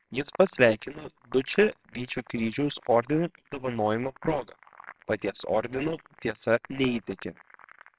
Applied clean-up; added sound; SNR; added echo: neural separator model SepFormer WHAMR!.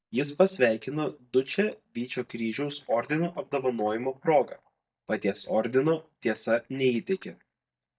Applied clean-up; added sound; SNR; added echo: neural mask model DeepFilterNet 3.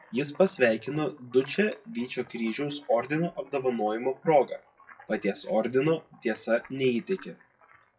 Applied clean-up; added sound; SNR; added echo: classical method WPE with log-MMSE.